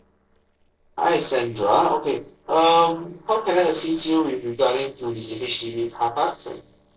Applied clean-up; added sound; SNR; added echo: neural separator model SepFormer DNS4.